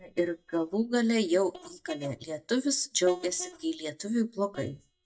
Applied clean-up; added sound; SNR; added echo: neural mask model DeepFilterNet 3.